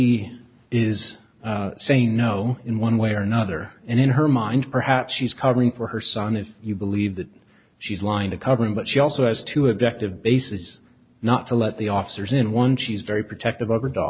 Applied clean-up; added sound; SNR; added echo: none; none; none; none.